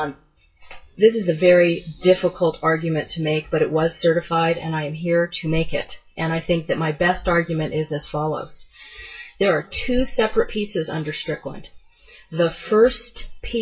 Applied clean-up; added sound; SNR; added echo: classical method WPE with log-MMSE.